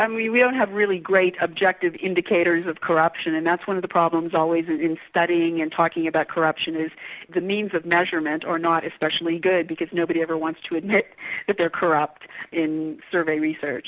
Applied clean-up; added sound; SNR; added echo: none; none; none; none.